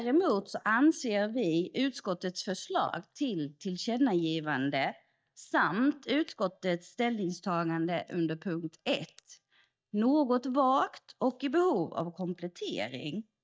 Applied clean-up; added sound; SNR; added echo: neural mask model DeepFilterNet 3.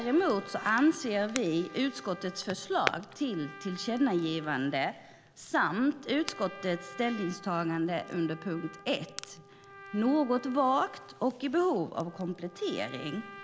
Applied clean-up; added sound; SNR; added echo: none; Crackle + Trumpet; 14 dB; none.